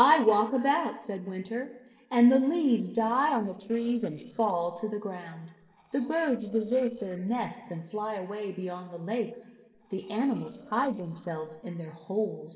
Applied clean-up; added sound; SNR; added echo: neural separator model SepFormer DNS4.